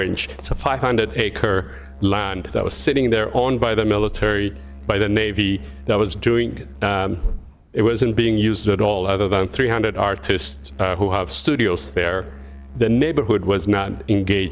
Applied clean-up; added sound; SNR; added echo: none; Musical instrument; 17 dB; none.